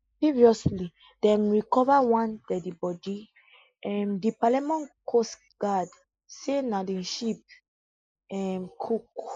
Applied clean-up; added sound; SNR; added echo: neural mask model Resemble Enhance denoiser.